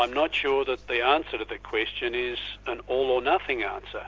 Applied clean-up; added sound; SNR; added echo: none; none; none; none.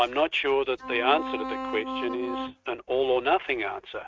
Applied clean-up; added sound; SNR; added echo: neural mask model RNNoise.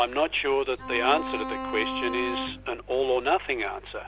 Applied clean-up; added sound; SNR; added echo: none; Bowed string instrument; 6 dB; none.